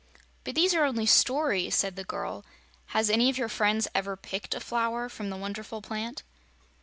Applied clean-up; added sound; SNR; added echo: none; none; none; none.